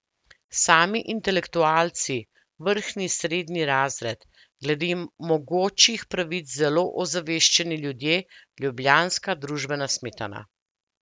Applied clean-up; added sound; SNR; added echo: none; none; none; none.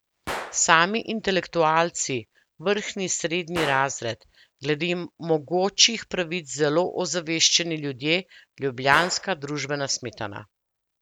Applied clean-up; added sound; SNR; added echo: none; Gunshot, gunfire; 17 dB; none.